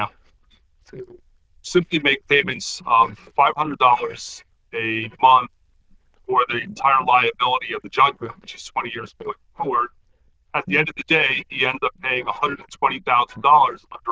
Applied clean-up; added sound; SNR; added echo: neural diffusion model UNIVERSE++.